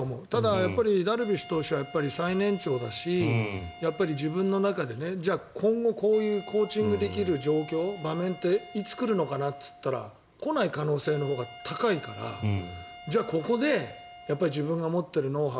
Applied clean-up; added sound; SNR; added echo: none; Wind instrument, woodwind instrument; 19 dB; none.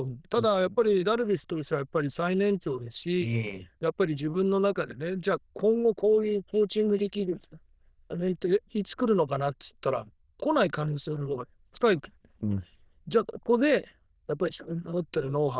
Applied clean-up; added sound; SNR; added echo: neural diffusion model UNIVERSE++.